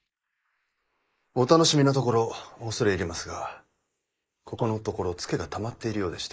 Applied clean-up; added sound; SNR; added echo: neural mask model Resemble Enhance denoiser.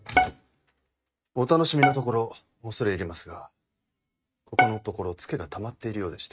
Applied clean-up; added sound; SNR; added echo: neural mask model RNNoise.